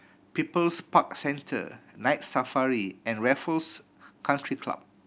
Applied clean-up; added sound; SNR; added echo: none; none; none; none.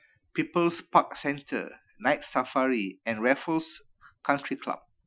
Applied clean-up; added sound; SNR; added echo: classical method Wiener filter.